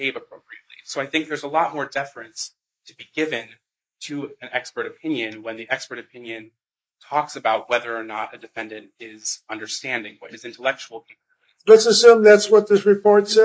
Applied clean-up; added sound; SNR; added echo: neural mask model Resemble Enhance denoiser.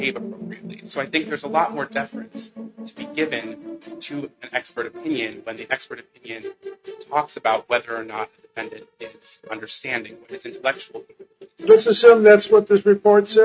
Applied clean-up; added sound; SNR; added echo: neural mask model RNNoise.